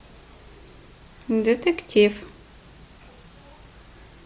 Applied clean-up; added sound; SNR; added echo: none; none; none; none.